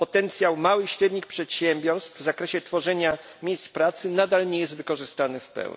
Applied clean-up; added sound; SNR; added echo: none; none; none; none.